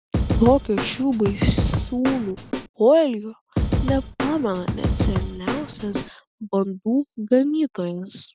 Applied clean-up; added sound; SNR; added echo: none; Snare drum / Drum kit; 2 dB; none.